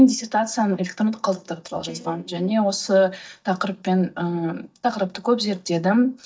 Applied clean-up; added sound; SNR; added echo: neural mask model DeepFilterNet 3.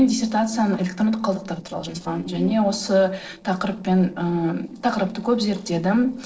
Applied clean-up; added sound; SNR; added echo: neural separator model SepFormer DNS4.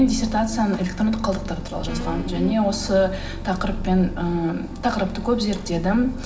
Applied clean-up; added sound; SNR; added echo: none; Purr; 9 dB; reverberation time 1.1 s.